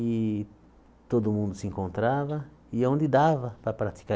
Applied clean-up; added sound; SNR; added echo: none; none; none; none.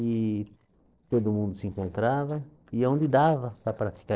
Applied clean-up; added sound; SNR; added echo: neural separator model SepFormer DNS4.